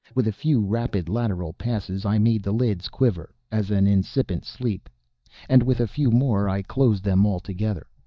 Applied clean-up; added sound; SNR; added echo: neural mask model DeepFilterNet 3.